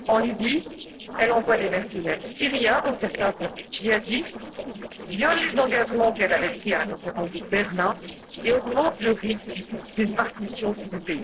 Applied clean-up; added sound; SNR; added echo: neural separator model SepFormer DNS4.